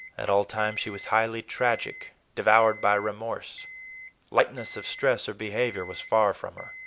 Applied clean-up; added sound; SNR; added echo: none; Alarm; 18 dB; none.